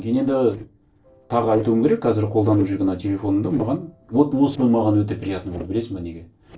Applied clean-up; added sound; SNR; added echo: neural separator model SepFormer DNS4.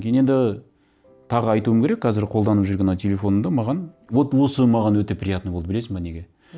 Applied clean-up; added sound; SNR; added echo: none; none; none; none.